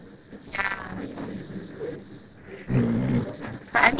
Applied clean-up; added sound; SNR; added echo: neural separator model SepFormer DNS4.